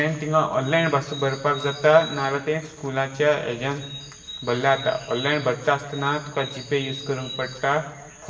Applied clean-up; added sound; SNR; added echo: none; Bird; 15 dB; reverberation time 1.0 s.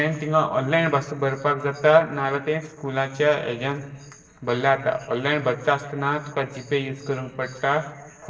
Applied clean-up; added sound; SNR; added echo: neural separator model SepFormer DNS4.